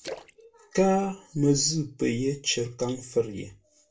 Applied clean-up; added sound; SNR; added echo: none; Splash, splatter; 19 dB; reverberation time 0.2 s.